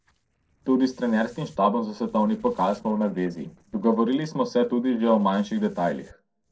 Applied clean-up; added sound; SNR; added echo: neural separator model SepFormer DNS4.